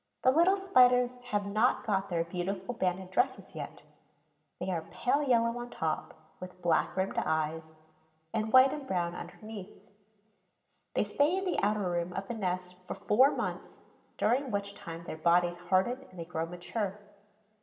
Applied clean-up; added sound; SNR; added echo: none; none; none; reverberation time 0.9 s.